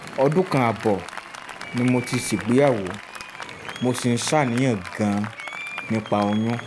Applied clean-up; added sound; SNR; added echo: none; Applause; 13 dB; none.